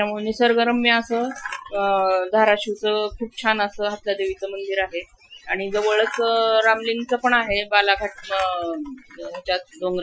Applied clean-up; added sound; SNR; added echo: classical method Wiener filter.